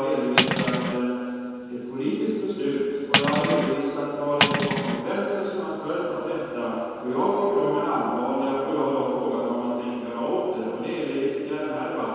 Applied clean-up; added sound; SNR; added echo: none; Cutlery, silverware; -2 dB; reverberation time 2.1 s.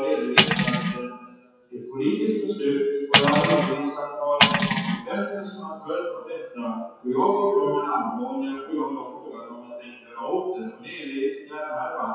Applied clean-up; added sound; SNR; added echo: classical method WPE with log-MMSE.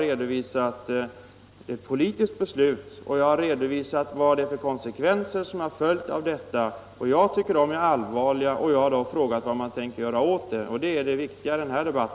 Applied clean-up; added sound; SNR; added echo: none; none; none; none.